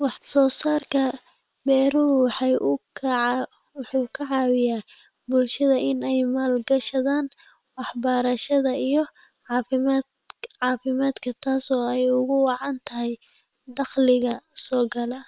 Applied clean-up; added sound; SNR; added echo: neural separator model SepFormer WHAM!.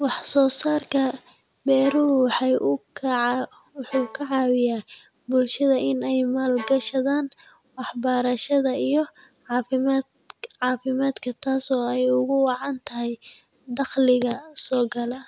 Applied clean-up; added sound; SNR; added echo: none; Bowed string instrument; 17 dB; none.